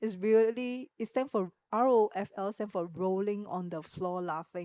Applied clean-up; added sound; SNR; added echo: neural mask model Resemble Enhance denoiser.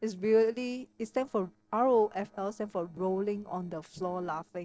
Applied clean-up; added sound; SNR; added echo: neural separator model SepFormer DNS4.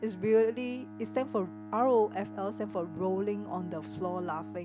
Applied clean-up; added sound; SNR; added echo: none; Bowed string instrument; 13 dB; none.